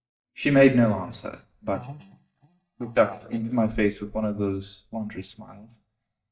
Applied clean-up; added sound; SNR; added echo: neural mask model DeepFilterNet 3.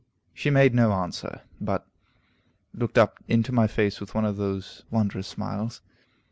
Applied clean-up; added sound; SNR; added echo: none; none; none; none.